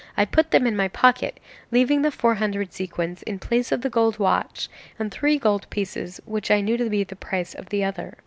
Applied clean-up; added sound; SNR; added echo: none; none; none; none.